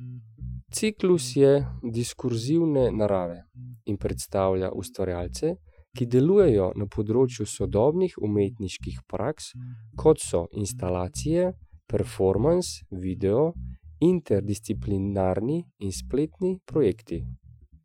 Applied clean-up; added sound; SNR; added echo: classical method Wiener filter.